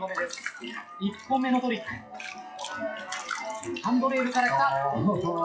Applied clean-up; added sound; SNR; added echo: classical method WPE with log-MMSE.